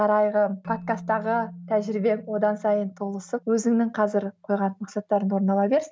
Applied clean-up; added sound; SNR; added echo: none; Keyboard (musical); 19 dB; none.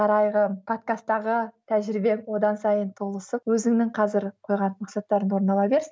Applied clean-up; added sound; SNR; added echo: none; none; none; none.